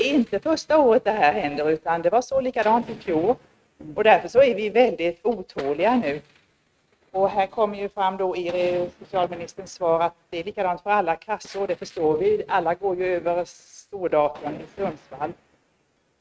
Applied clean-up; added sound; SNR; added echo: neural mask model RNNoise.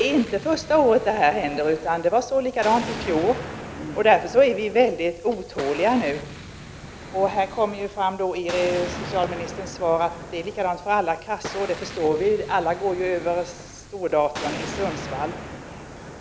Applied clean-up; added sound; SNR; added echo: none; Explosion; 13 dB; none.